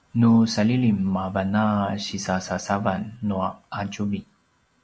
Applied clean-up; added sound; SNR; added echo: none; none; none; none.